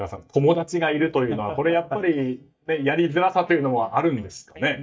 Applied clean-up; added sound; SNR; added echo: neural mask model DeepFilterNet 3.